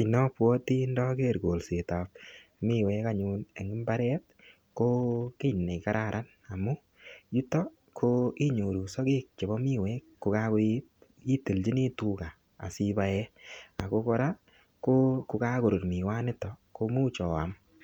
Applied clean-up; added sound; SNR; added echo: none; none; none; none.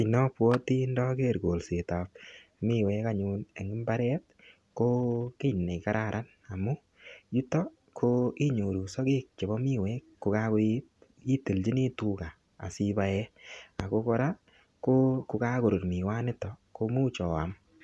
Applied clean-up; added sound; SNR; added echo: none; Clapping; 17 dB; none.